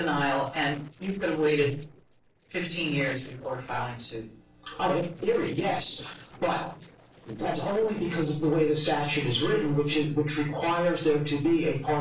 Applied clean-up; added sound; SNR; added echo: neural separator model SepFormer DNS4.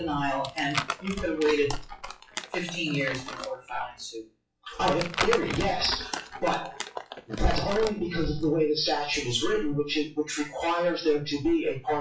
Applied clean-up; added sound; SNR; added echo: classical method WPE with log-MMSE.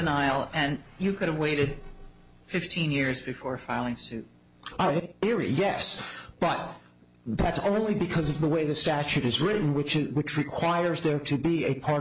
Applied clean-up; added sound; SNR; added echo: none; none; none; none.